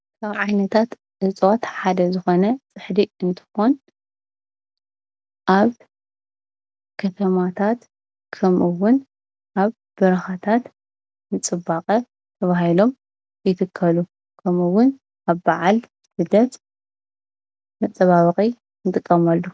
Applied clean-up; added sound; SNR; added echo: none; none; none; none.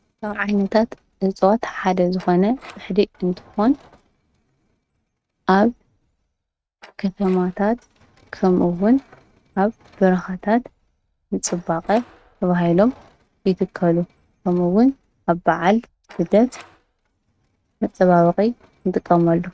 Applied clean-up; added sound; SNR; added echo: neural mask model RNNoise.